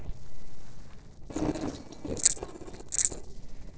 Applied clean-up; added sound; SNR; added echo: neural separator model SepFormer DNS4.